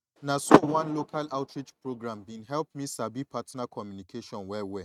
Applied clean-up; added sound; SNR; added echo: neural mask model RNNoise.